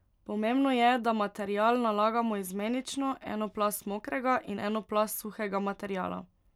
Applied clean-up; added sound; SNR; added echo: none; none; none; none.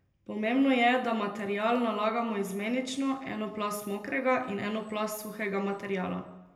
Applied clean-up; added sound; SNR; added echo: none; none; none; reverberation time 0.8 s.